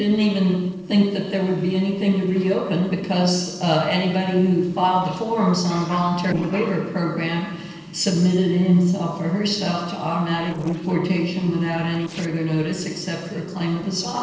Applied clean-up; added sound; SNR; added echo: neural separator model SepFormer DNS4.